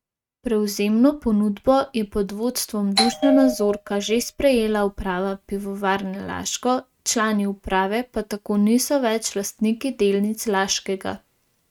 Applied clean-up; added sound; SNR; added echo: neural mask model RNNoise.